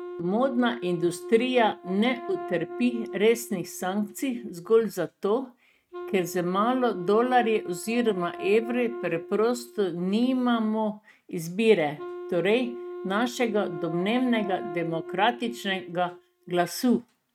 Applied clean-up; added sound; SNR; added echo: neural mask model RNNoise.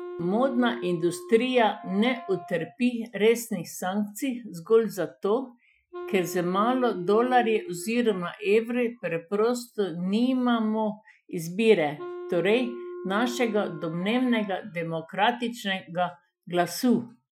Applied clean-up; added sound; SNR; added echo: classical method Wiener filter.